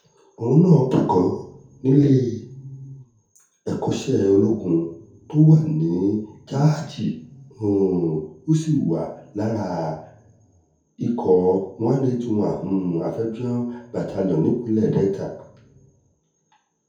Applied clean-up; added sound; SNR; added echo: none; none; none; reverberation time 0.6 s.